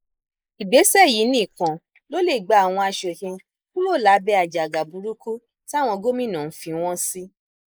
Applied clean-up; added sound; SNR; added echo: neural mask model Resemble Enhance denoiser.